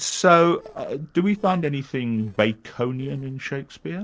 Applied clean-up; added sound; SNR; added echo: neural separator model SepFormer DNS4.